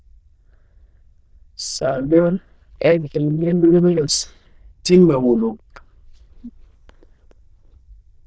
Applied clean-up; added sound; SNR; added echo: neural diffusion model UNIVERSE++.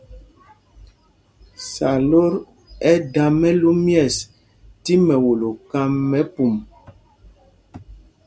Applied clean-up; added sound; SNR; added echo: none; none; none; none.